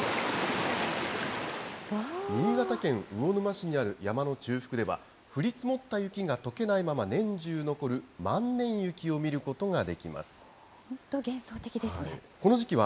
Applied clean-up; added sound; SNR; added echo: none; none; none; none.